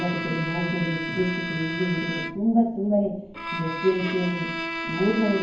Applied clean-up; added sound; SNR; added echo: none; Bowed string instrument; 6 dB; reverberation time 0.9 s.